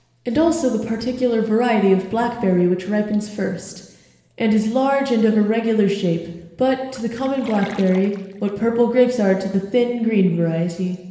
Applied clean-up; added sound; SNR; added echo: none; Splash, splatter; 19 dB; reverberation time 1.1 s.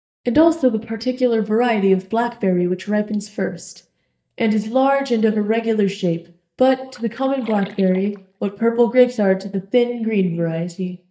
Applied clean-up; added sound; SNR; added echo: neural mask model DeepFilterNet 3.